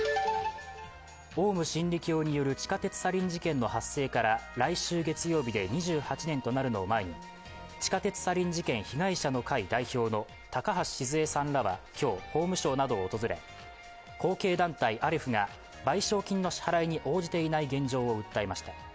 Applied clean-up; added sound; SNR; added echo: none; none; none; none.